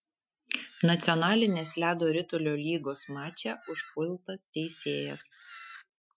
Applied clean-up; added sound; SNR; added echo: classical method Wiener filter.